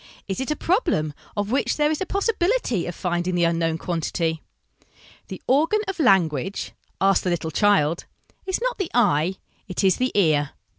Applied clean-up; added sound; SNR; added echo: none; none; none; none.